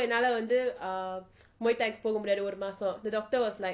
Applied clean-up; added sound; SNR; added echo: none; none; none; none.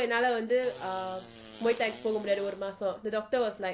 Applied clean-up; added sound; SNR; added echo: none; Fart; 19 dB; none.